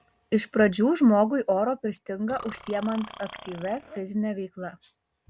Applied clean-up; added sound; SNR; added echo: none; Burping, eructation; 17 dB; none.